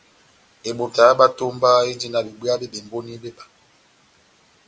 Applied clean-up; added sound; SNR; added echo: none; none; none; none.